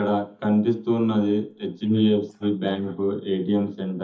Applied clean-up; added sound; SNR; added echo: neural mask model DeepFilterNet 3.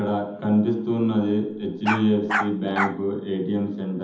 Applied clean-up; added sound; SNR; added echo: none; Bark; 4 dB; reverberation time 0.8 s.